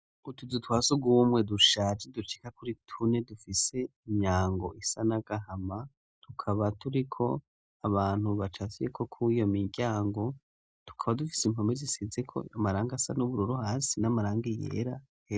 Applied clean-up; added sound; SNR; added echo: none; none; none; none.